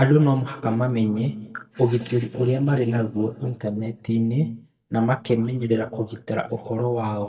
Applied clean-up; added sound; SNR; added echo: neural mask model DeepFilterNet 3.